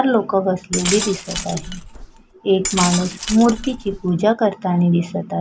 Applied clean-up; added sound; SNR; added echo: none; Glass; 8 dB; none.